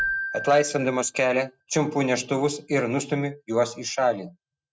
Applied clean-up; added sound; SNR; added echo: neural mask model RNNoise.